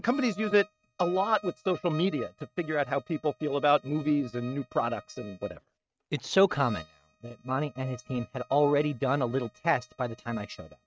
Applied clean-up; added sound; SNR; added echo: neural mask model RNNoise.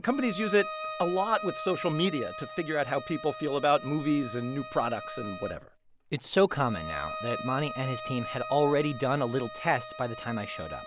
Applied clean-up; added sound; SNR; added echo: none; Bowed string instrument; 10 dB; none.